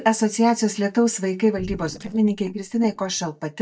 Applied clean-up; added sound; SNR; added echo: neural mask model DeepFilterNet 3.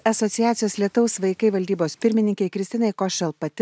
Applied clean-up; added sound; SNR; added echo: none; none; none; none.